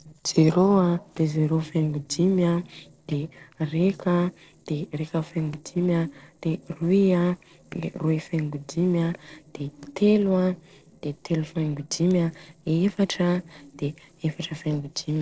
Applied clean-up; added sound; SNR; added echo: neural separator model SepFormer DNS4.